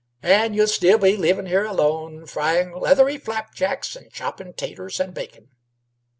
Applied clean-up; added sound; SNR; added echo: none; none; none; none.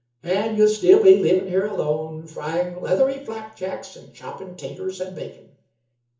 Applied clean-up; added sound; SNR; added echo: none; none; none; reverberation time 0.6 s.